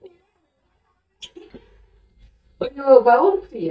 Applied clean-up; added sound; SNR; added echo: neural mask model DeepFilterNet 3.